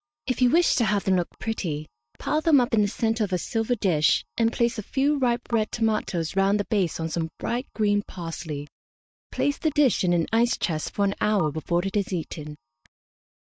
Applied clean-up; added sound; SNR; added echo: neural mask model DeepFilterNet 3.